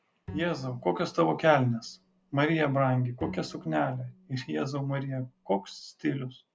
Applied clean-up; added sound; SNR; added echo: none; Bowed string instrument; 19 dB; none.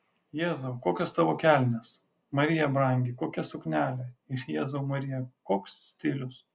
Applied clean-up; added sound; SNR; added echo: none; none; none; none.